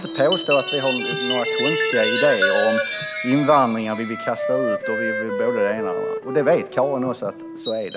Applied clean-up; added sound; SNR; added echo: none; Chime + Wind instrument, woodwind instrument; 1 dB; none.